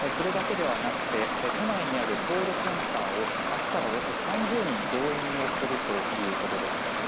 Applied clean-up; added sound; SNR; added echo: none; Stream; -3 dB; none.